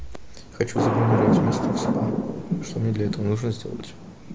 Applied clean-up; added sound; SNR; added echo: none; Thunder; -2 dB; none.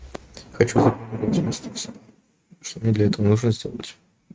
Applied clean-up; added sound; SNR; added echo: neural mask model RNNoise.